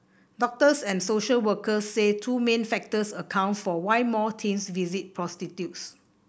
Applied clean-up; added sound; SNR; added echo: none; none; none; none.